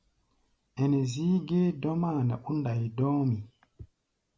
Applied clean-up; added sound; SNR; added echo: none; none; none; none.